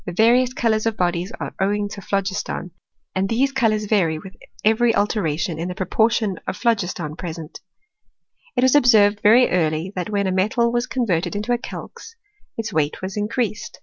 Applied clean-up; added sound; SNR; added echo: none; none; none; none.